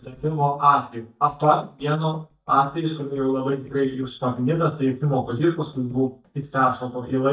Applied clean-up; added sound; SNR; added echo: neural mask model DeepFilterNet 3.